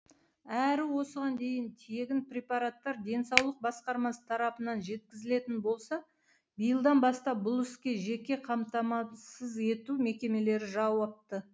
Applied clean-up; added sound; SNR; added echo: none; Finger snapping; 5 dB; none.